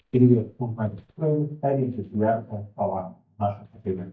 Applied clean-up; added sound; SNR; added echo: neural mask model DeepFilterNet 3.